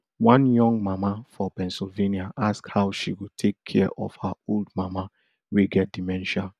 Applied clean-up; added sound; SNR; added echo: none; none; none; none.